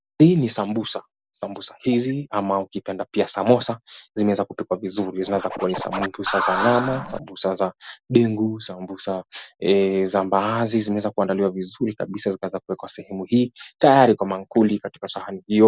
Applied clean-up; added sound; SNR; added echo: none; Scratching (performance technique); 6 dB; none.